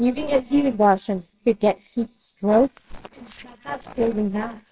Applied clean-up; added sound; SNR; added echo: neural separator model SepFormer WHAMR!.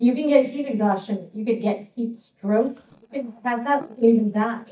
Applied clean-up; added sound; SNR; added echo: neural mask model DeepFilterNet 3.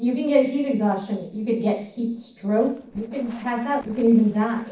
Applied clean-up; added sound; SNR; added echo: neural separator model SepFormer DNS4.